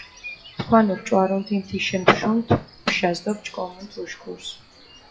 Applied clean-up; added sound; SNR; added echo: classical method WPE with log-MMSE.